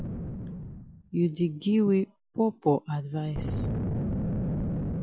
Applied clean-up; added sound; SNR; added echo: none; Boom; 4 dB; none.